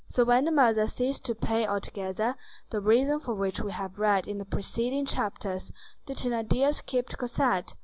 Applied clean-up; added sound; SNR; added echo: none; none; none; none.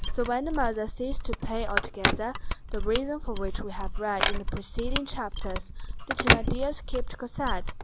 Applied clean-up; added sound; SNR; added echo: none; Mechanisms + Telephone; -3 dB; none.